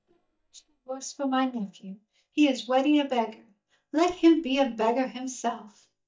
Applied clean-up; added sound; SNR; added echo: neural mask model DeepFilterNet 3.